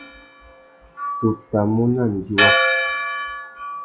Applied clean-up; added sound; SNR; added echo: classical method log-MMSE.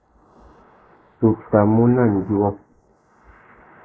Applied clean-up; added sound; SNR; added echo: neural mask model Resemble Enhance denoiser.